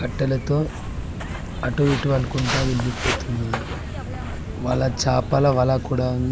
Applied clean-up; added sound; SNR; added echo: none; Walk, footsteps; 5 dB; none.